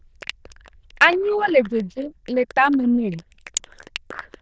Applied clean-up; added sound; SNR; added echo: neural diffusion model UNIVERSE++.